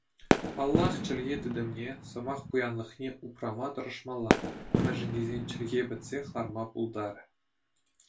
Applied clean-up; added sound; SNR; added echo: none; Fireworks; -3 dB; reverberation time 0.2 s.